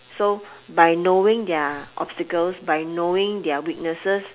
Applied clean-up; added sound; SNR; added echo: none; none; none; none.